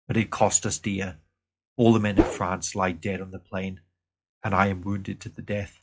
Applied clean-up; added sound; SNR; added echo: classical method log-MMSE.